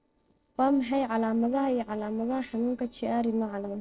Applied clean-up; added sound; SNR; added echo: neural separator model SepFormer DNS4.